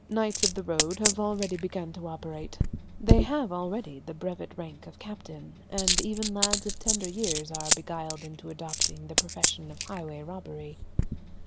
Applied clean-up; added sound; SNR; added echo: none; Coin (dropping); -3 dB; none.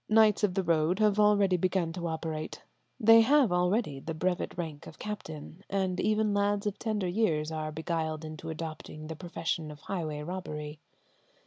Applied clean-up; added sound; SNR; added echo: none; none; none; none.